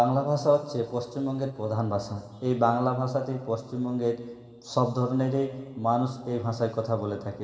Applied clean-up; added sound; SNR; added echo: none; none; none; reverberation time 1.9 s.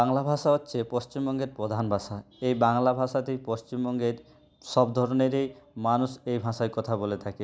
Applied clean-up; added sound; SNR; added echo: none; none; none; none.